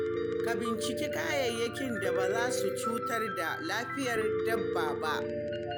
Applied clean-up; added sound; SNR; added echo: none; Piano; -2 dB; none.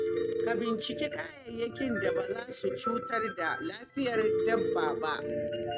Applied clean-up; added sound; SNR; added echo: neural mask model RNNoise.